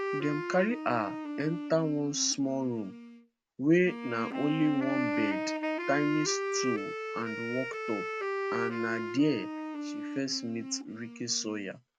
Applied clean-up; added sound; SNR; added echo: none; Wind instrument, woodwind instrument; 4 dB; none.